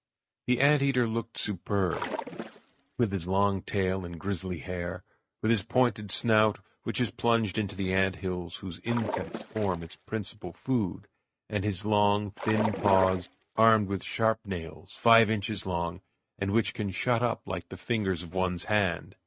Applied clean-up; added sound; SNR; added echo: neural mask model RNNoise.